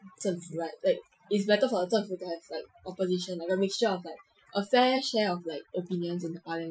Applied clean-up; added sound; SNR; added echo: classical method Wiener filter.